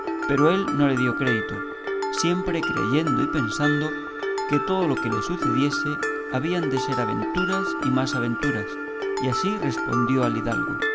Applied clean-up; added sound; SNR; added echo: none; Mallet percussion; 1 dB; none.